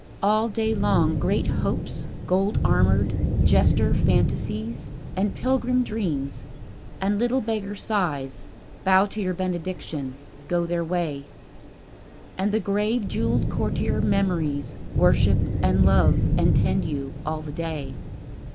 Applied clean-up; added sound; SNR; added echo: none; Thunder / Rain; 0 dB; none.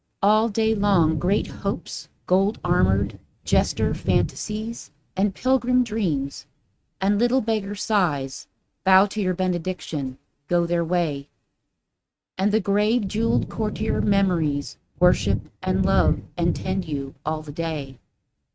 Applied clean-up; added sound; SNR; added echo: neural mask model RNNoise.